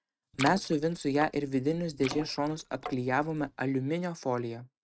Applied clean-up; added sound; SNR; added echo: neural mask model RNNoise.